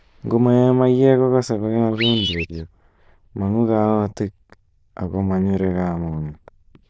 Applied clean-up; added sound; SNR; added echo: neural diffusion model UNIVERSE++.